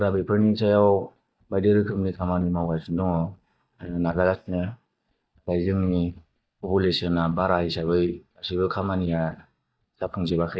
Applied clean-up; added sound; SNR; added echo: neural mask model DeepFilterNet 3.